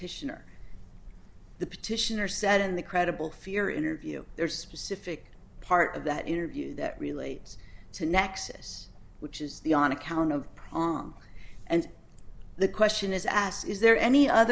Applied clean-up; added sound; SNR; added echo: none; none; none; none.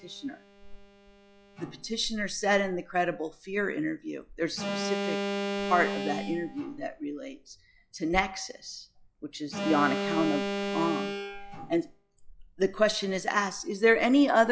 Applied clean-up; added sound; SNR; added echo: classical method log-MMSE.